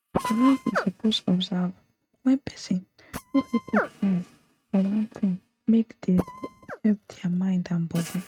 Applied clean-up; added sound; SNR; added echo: neural mask model RNNoise.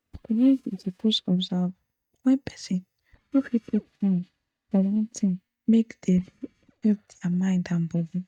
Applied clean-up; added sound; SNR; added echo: neural mask model DeepFilterNet 3.